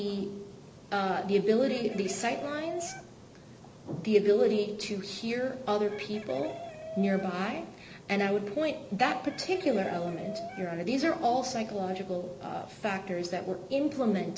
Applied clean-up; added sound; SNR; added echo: none; Chicken, rooster; 15 dB; none.